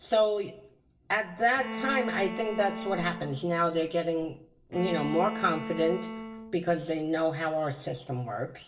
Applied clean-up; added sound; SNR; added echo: none; Bowed string instrument; 9 dB; reverberation time 0.2 s.